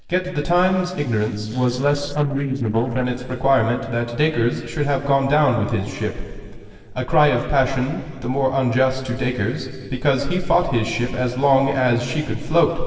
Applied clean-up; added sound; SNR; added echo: neural separator model SepFormer DNS4.